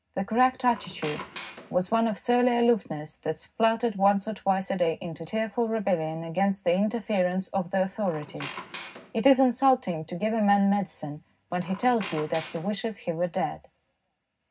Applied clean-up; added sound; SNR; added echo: none; Squeak; 15 dB; reverberation time 0.4 s.